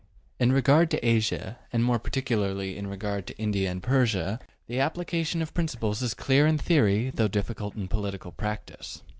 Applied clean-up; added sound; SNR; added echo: none; none; none; none.